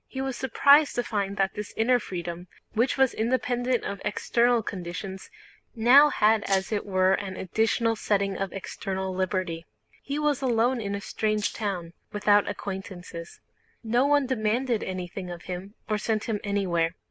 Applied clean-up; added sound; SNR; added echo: none; Rattle (instrument); 12 dB; none.